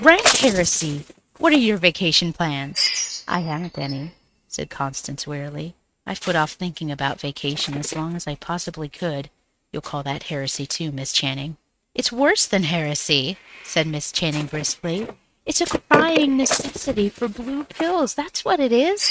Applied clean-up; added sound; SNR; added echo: neural mask model RNNoise.